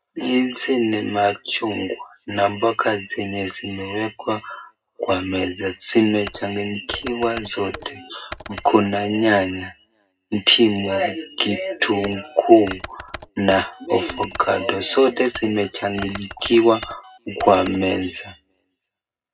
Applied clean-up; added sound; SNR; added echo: none; Computer keyboard; 17 dB; reverberation time 0.2 s.